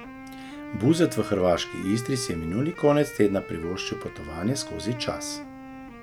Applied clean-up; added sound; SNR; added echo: none; Wind instrument, woodwind instrument; 13 dB; none.